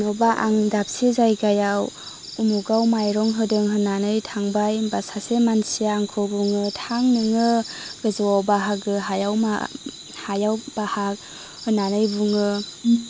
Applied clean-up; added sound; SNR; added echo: none; none; none; none.